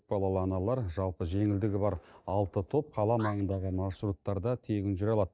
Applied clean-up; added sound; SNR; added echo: neural mask model DeepFilterNet 3.